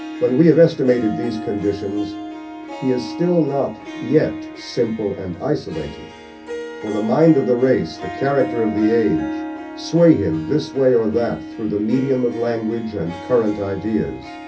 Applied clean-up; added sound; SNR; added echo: none; Harp; 11 dB; reverberation time 0.3 s.